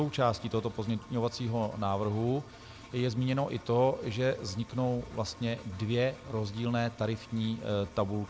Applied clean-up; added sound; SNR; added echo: none; Engine; 18 dB; none.